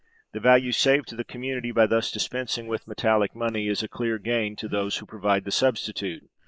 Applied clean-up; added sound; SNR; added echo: neural mask model Resemble Enhance denoiser.